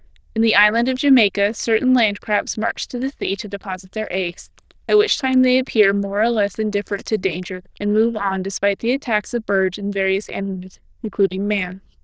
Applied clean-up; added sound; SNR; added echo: neural diffusion model UNIVERSE++.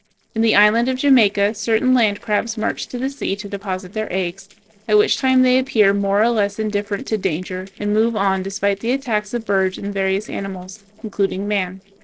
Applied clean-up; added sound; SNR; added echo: neural separator model SepFormer DNS4.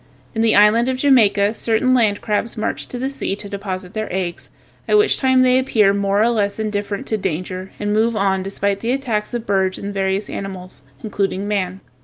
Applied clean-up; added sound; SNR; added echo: none; none; none; none.